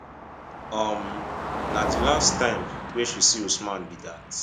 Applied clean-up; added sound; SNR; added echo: none; Car passing by; 4 dB; none.